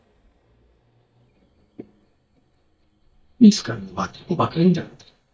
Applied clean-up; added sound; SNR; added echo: neural mask model DeepFilterNet 3.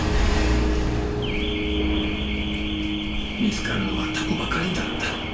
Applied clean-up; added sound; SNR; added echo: none; Alarm / Car; -1 dB; reverberation time 0.3 s.